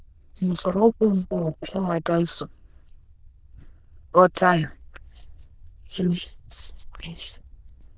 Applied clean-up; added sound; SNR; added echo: neural diffusion model UNIVERSE++.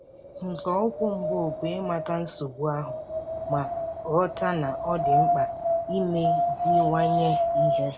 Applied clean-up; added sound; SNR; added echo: none; Wind; -2 dB; none.